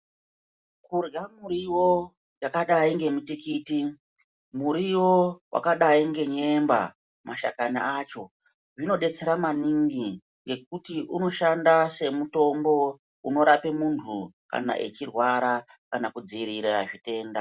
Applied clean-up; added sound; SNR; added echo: none; none; none; none.